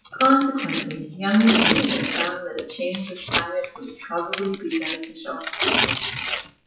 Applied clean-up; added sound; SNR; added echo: classical method WPE with log-MMSE.